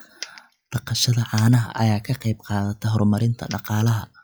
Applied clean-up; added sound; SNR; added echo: classical method log-MMSE.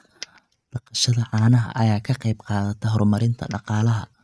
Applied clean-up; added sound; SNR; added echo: neural mask model RNNoise.